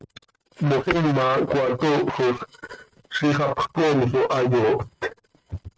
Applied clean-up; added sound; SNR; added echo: neural mask model RNNoise.